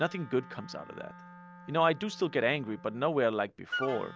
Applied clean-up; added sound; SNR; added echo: none; Wind instrument, woodwind instrument; 13 dB; none.